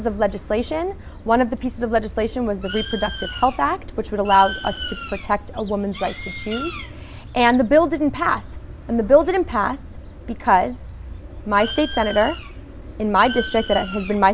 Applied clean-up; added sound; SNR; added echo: none; Bird; 12 dB; none.